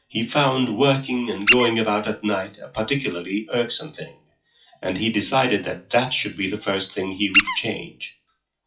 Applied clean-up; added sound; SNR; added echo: classical method WPE with log-MMSE.